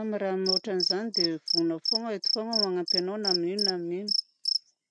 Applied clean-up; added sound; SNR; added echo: neural mask model Resemble Enhance denoiser.